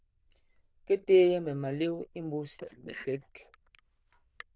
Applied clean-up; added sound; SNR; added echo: neural diffusion model UNIVERSE++.